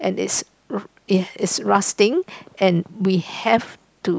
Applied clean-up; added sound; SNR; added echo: none; none; none; none.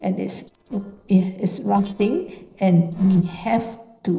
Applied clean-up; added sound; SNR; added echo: neural separator model SepFormer DNS4.